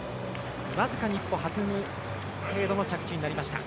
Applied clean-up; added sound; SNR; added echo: none; Wind; 9 dB; none.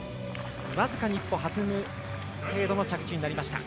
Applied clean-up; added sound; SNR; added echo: none; none; none; none.